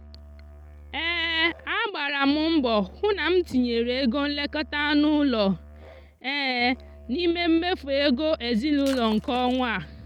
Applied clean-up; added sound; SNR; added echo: none; Shatter + Musical instrument; 20 dB; none.